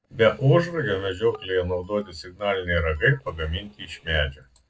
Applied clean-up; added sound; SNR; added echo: neural separator model SepFormer DNS4.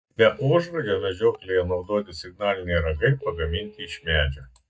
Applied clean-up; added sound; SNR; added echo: neural mask model DeepFilterNet 3.